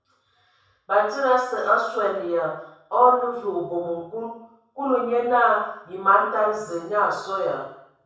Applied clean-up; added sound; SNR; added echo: none; none; none; reverberation time 0.7 s.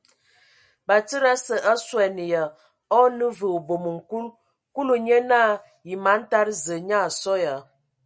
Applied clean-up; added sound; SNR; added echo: none; none; none; none.